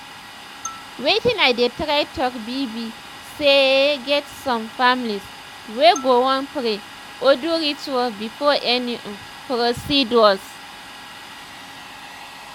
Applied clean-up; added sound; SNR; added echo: none; Domestic sounds, home sounds + Marimba, xylophone; 16 dB; none.